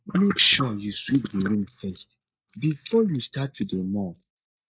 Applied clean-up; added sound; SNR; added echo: neural mask model Resemble Enhance denoiser.